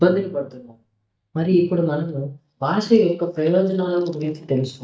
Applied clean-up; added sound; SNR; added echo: neural mask model DeepFilterNet 3.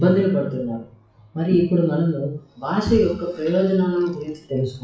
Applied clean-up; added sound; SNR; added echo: classical method WPE with log-MMSE.